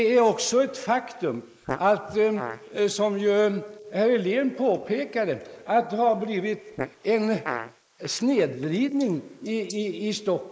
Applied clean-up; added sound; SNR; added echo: neural mask model Resemble Enhance denoiser.